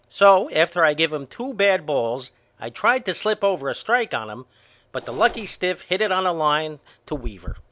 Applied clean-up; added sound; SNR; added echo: none; Mechanisms; 19 dB; none.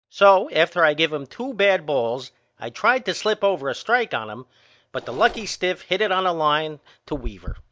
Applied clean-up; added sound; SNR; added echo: neural mask model DeepFilterNet 3.